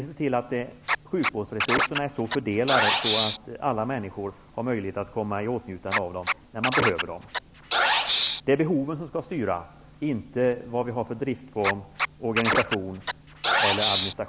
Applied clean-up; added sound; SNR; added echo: none; Scratching (performance technique); -1 dB; none.